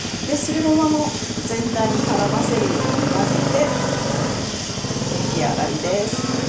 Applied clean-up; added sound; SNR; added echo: none; Motorcycle; 0 dB; reverberation time 0.4 s.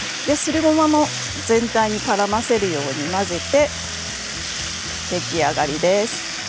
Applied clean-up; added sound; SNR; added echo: none; none; none; none.